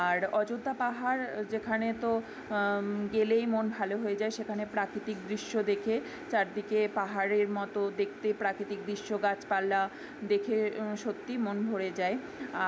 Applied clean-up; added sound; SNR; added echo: none; none; none; none.